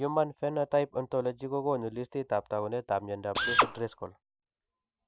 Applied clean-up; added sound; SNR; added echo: none; Drill; -4 dB; none.